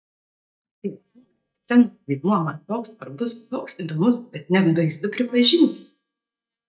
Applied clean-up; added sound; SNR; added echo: neural mask model DeepFilterNet 3.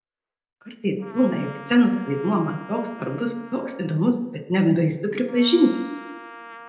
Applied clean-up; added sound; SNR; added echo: none; Trumpet; 19 dB; reverberation time 0.8 s.